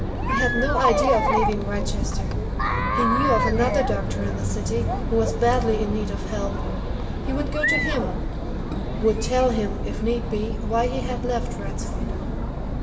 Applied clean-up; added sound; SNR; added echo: none; Chatter; -2 dB; reverberation time 1.2 s.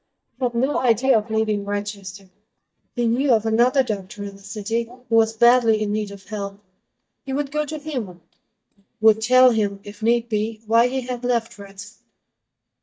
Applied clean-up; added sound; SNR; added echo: neural mask model DeepFilterNet 3.